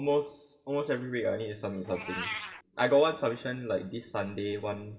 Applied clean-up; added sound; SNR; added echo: none; Meow; 15 dB; reverberation time 0.7 s.